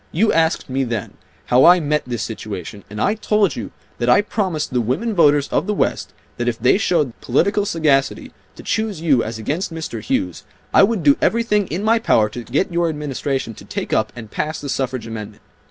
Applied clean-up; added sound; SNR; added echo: none; none; none; none.